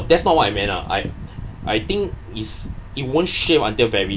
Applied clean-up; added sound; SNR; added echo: none; none; none; none.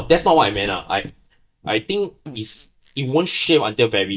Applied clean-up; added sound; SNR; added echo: neural mask model DeepFilterNet 3.